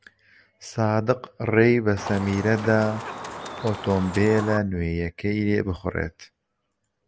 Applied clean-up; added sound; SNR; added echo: none; Chicken, rooster; 10 dB; none.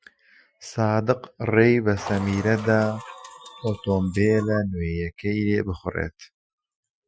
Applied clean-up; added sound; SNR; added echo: classical method Wiener filter.